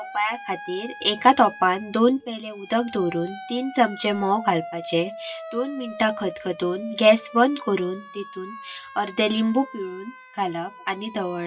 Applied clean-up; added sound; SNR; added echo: classical method WPE with log-MMSE.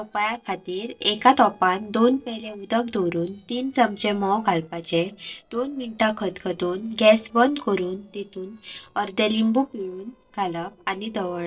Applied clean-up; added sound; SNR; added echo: neural separator model SepFormer DNS4.